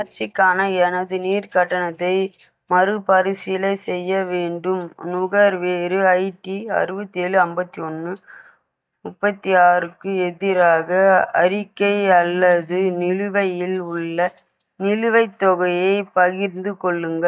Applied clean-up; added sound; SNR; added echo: neural mask model DeepFilterNet 3.